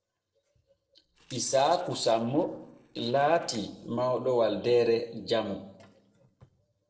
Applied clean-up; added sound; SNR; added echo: neural separator model SepFormer DNS4.